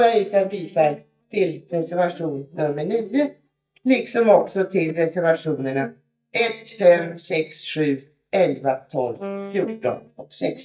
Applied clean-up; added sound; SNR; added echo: neural mask model DeepFilterNet 3.